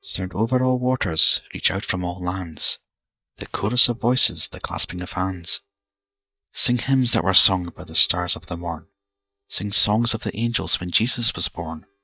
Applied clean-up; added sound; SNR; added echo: neural mask model DeepFilterNet 3.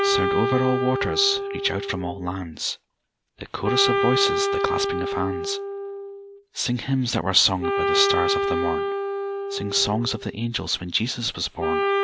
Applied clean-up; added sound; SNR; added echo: none; Wind instrument, woodwind instrument; 0 dB; none.